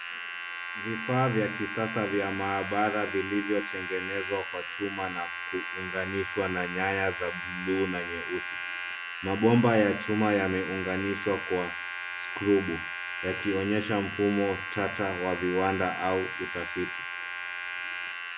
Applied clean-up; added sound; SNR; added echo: none; Domestic sounds, home sounds; 6 dB; none.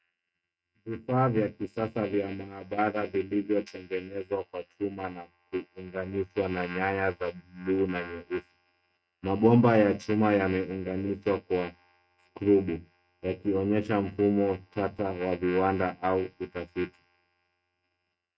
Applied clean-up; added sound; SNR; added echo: neural mask model RNNoise.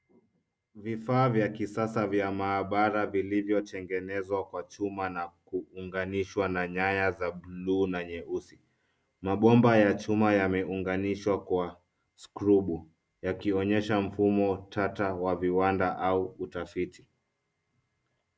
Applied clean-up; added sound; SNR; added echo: none; none; none; none.